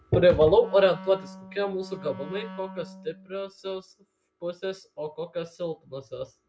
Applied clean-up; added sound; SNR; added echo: none; Wind instrument, woodwind instrument; 16 dB; none.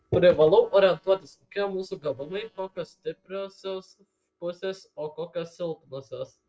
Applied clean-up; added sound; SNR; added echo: neural separator model SepFormer DNS4.